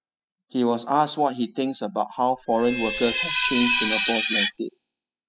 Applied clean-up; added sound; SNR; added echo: classical method spectral subtraction.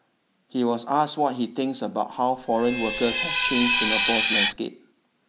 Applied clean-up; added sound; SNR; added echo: none; Screech; -5 dB; none.